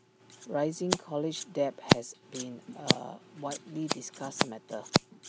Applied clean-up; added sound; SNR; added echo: none; Scissors; -3 dB; none.